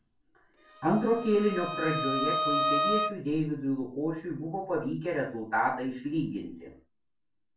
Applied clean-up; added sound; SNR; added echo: none; Bowed string instrument; 1 dB; reverberation time 0.3 s.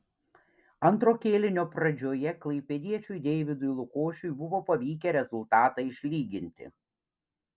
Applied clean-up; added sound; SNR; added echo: none; none; none; none.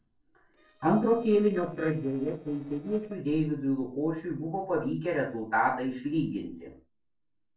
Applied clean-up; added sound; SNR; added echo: neural separator model SepFormer DNS4.